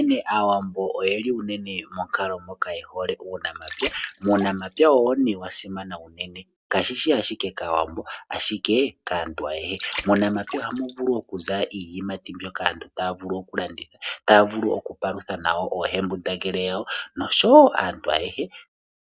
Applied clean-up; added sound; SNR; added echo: none; Water; 16 dB; none.